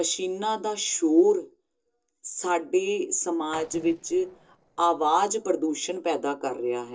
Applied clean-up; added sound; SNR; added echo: neural separator model SepFormer DNS4.